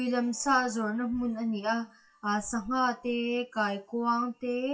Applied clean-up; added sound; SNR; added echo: classical method WPE with log-MMSE.